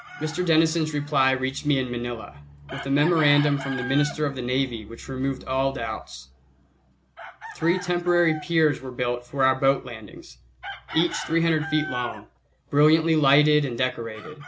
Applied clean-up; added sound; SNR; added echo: none; Chicken, rooster; 15 dB; none.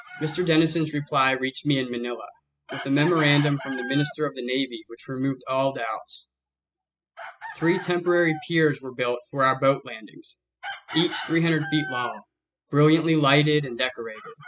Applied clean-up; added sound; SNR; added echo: classical method spectral subtraction.